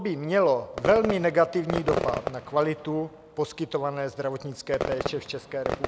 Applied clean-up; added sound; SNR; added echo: none; Fireworks; 7 dB; none.